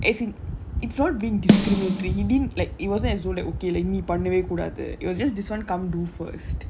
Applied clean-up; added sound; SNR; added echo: none; Snare drum; -1 dB; none.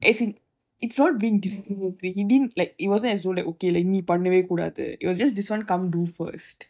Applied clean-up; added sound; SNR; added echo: neural mask model DeepFilterNet 3.